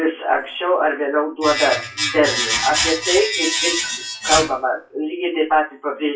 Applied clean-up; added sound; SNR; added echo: classical method WPE with log-MMSE.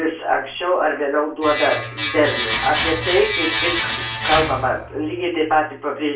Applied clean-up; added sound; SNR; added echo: none; Domestic sounds, home sounds; 3 dB; reverberation time 0.3 s.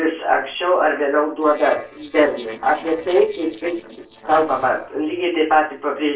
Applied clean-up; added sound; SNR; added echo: neural separator model SepFormer DNS4.